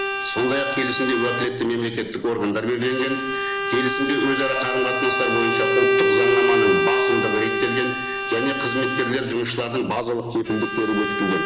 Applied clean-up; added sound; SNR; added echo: none; Bowed string instrument; 0 dB; none.